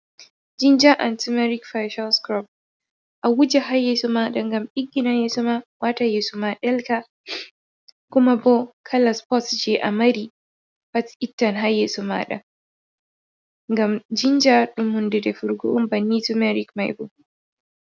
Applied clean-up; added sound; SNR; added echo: none; none; none; none.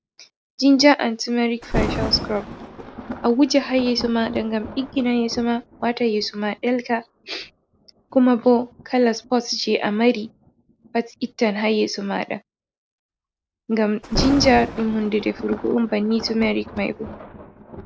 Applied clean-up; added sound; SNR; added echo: none; Thunder; 12 dB; none.